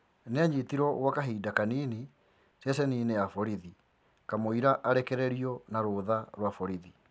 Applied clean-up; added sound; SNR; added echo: none; none; none; none.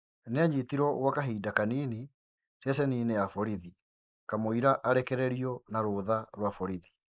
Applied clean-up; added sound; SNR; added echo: neural mask model Resemble Enhance denoiser.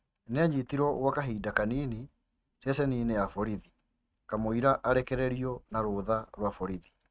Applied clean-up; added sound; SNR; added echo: neural mask model RNNoise.